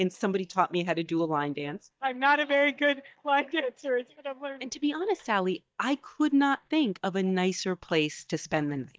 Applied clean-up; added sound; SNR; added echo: neural mask model DeepFilterNet 3.